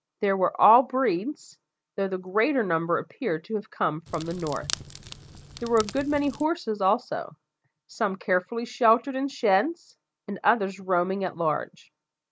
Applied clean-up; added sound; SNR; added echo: none; Crackle; 13 dB; none.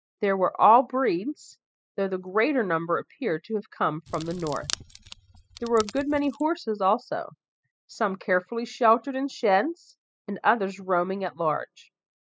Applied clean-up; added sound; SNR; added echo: classical method spectral subtraction.